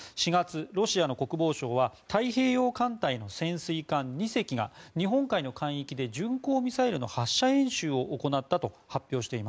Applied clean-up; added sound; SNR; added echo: none; none; none; none.